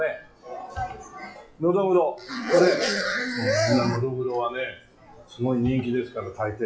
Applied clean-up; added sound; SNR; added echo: classical method WPE with log-MMSE.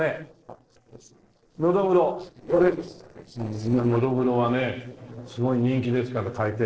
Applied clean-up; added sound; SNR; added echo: neural separator model SepFormer DNS4.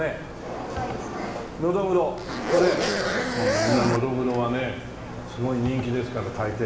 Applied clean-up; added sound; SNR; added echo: none; Zipper (clothing); 3 dB; reverberation time 1.2 s.